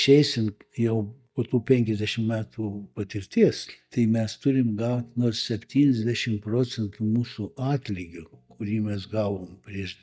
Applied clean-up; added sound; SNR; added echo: neural mask model DeepFilterNet 3.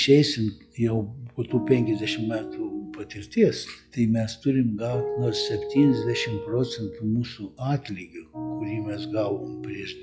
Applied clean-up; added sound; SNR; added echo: classical method log-MMSE.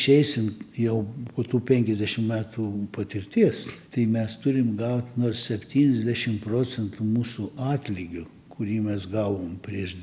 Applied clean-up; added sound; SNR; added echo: none; none; none; none.